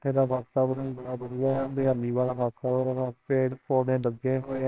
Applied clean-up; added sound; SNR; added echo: neural separator model SepFormer WHAMR!.